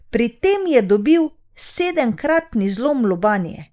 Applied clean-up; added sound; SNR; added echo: neural mask model Resemble Enhance denoiser.